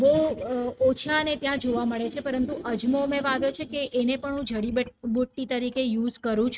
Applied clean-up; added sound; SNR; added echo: neural mask model RNNoise.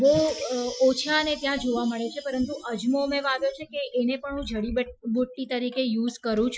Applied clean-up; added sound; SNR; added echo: classical method Wiener filter.